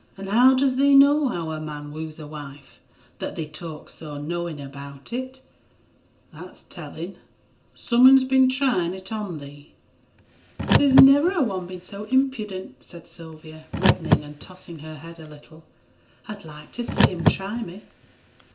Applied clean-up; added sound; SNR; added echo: none; Car; 2 dB; reverberation time 0.2 s.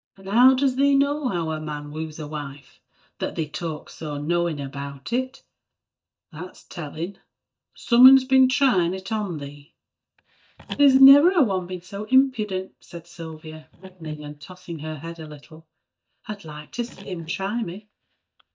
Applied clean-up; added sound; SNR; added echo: neural mask model DeepFilterNet 3.